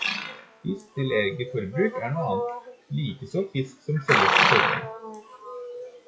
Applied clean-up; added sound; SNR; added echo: classical method log-MMSE.